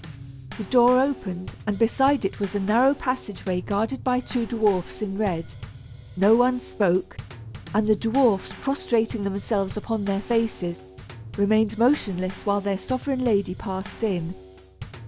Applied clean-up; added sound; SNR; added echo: none; Bass drum / Snare drum / Drum kit; 16 dB; none.